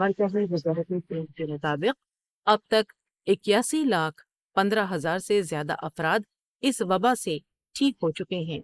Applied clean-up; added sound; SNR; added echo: neural mask model Resemble Enhance denoiser.